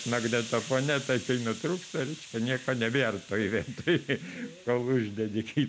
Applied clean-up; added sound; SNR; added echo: none; Hiss; 16 dB; none.